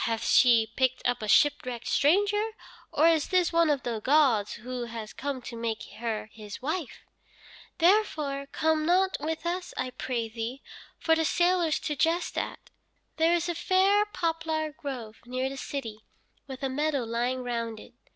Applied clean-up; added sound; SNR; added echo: none; none; none; none.